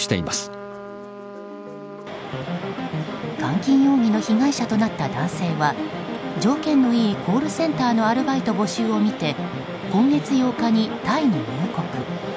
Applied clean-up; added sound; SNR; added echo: none; Trumpet; 16 dB; none.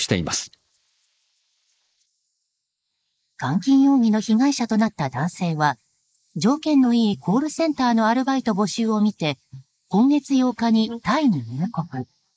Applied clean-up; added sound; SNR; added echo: neural mask model Resemble Enhance denoiser.